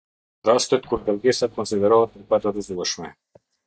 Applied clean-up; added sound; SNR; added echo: neural mask model DeepFilterNet 3.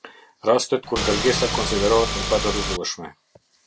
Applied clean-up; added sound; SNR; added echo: none; Engine / Car; 2 dB; none.